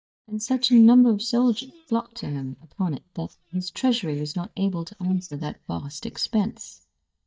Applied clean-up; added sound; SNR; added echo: neural mask model DeepFilterNet 3.